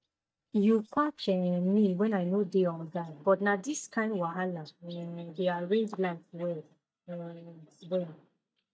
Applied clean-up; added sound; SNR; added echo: neural mask model DeepFilterNet 3.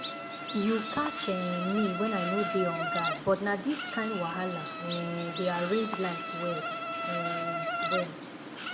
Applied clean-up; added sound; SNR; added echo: none; Insect; 2 dB; reverberation time 1.3 s.